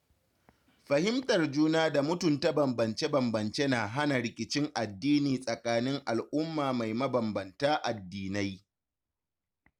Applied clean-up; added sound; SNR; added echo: none; none; none; none.